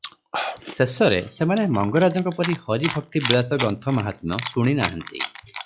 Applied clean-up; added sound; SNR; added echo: classical method log-MMSE.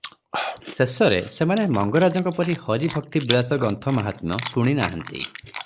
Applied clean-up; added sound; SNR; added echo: neural mask model Resemble Enhance denoiser.